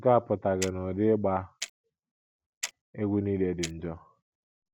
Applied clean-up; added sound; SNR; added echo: none; Clock; 15 dB; none.